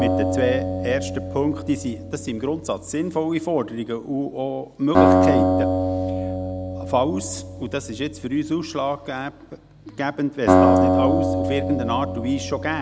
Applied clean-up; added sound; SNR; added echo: none; Acoustic guitar; -3 dB; none.